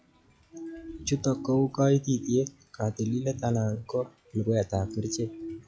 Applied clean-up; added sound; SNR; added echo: classical method log-MMSE.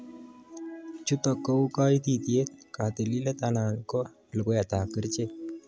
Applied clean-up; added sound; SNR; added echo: none; none; none; none.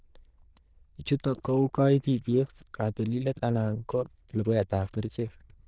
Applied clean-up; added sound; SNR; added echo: neural diffusion model UNIVERSE++.